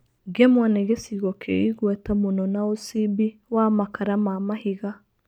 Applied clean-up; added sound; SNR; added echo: none; none; none; none.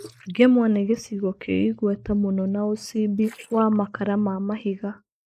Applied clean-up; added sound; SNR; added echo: neural mask model Resemble Enhance denoiser.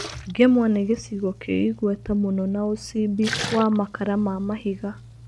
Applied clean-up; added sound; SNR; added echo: none; Splash, splatter; 14 dB; none.